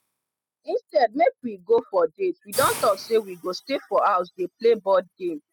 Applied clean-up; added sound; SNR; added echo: classical method spectral subtraction.